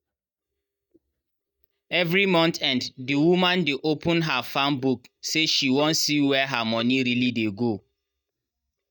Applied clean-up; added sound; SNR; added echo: neural mask model DeepFilterNet 3.